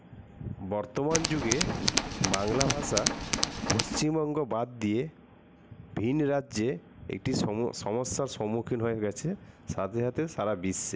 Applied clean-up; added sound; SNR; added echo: none; Tools; 0 dB; none.